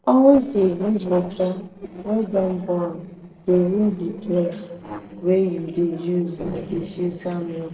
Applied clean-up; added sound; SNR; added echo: neural separator model SepFormer DNS4.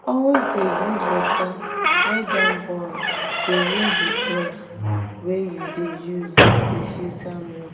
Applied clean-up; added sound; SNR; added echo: none; Squeak / Slam; -4 dB; reverberation time 1.7 s.